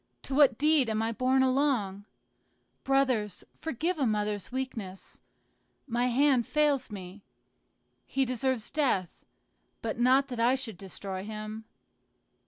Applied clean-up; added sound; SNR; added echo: none; none; none; none.